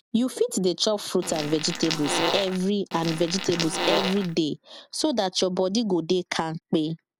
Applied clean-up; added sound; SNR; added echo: none; Fart; 4 dB; none.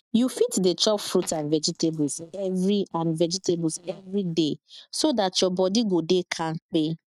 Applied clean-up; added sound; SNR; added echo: neural mask model DeepFilterNet 3.